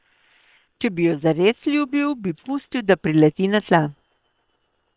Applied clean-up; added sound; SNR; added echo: neural separator model SepFormer WHAM!.